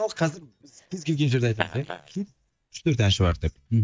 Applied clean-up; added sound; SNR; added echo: neural mask model DeepFilterNet 3.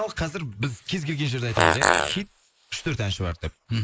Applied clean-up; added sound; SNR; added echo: neural mask model Resemble Enhance denoiser.